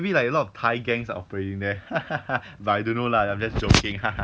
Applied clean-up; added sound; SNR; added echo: none; none; none; none.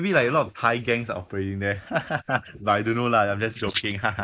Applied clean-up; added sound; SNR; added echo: neural mask model Resemble Enhance denoiser.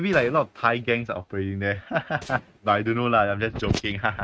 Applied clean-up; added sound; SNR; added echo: neural mask model RNNoise.